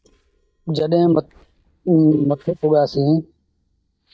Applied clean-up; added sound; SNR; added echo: neural mask model DeepFilterNet 3.